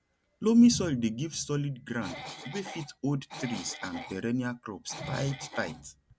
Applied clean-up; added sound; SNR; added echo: none; Cough; 13 dB; none.